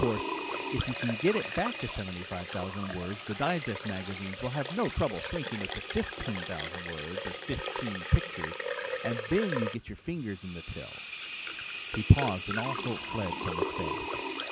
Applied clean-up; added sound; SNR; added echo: none; Sink (filling or washing) / Water tap, faucet; 3 dB; none.